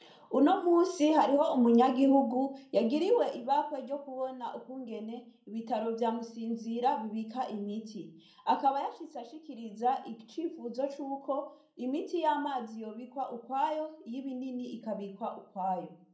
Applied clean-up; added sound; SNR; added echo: none; none; none; reverberation time 0.5 s.